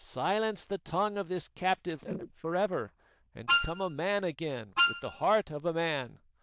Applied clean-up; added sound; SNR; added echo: neural diffusion model UNIVERSE++.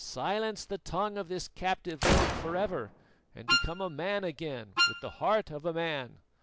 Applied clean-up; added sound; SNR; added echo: none; Wind instrument, woodwind instrument + Gunshot, gunfire; -2 dB; none.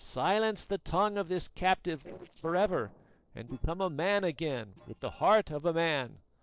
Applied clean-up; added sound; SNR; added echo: neural separator model SepFormer DNS4.